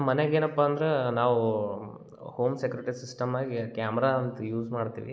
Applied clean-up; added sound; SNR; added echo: none; none; none; none.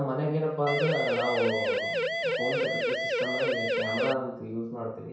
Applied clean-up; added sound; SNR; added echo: none; Siren; -2 dB; reverberation time 0.6 s.